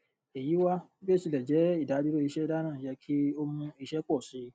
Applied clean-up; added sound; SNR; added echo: none; none; none; none.